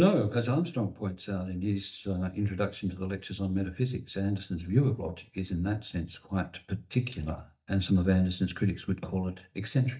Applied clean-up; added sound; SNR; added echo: neural mask model DeepFilterNet 3.